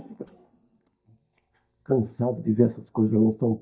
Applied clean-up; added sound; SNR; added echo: neural mask model DeepFilterNet 3.